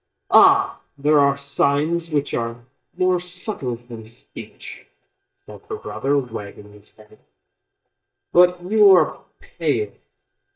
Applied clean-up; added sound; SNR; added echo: neural mask model DeepFilterNet 3.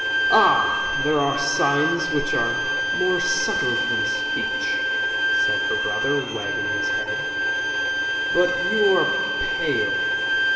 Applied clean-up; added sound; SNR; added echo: none; Bowed string instrument; -3 dB; reverberation time 1.8 s.